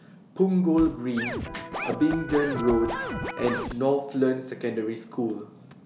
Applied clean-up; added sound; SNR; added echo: none; Scratching (performance technique) + Electric guitar; 6 dB; none.